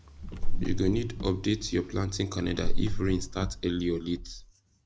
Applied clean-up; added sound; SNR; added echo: none; Car; -2 dB; none.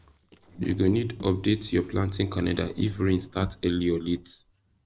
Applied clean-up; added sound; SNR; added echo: neural separator model SepFormer DNS4.